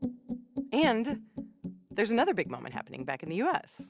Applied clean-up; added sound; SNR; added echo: none; none; none; none.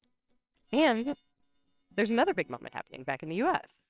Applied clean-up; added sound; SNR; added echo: neural separator model SepFormer WHAMR!.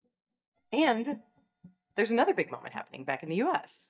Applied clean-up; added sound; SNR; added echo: neural mask model DeepFilterNet 3.